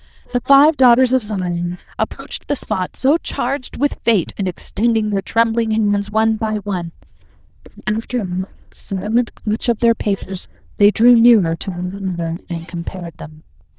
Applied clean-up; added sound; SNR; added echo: neural diffusion model UNIVERSE++.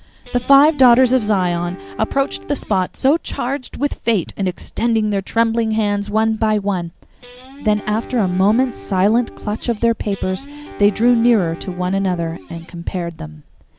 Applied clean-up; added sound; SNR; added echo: none; Guitar; 17 dB; none.